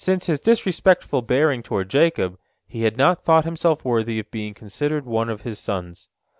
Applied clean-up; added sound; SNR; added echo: none; none; none; none.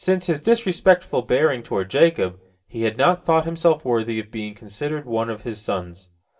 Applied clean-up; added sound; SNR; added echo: none; none; none; reverberation time 0.2 s.